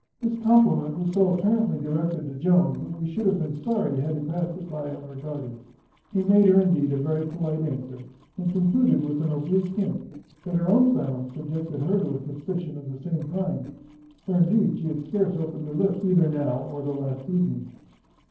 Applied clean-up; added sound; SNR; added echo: neural separator model SepFormer DNS4.